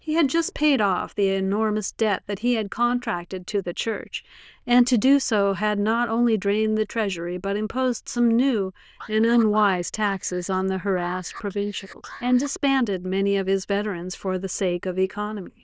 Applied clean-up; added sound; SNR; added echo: neural diffusion model UNIVERSE++.